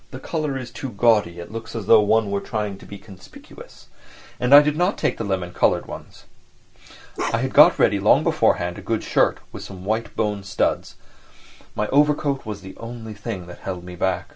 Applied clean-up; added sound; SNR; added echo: none; Bark; 9 dB; none.